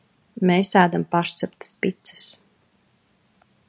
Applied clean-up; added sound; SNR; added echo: none; none; none; none.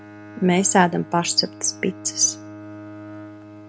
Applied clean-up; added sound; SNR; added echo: none; Bowed string instrument; 16 dB; none.